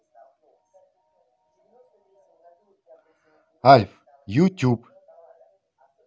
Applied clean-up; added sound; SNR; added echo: none; none; none; none.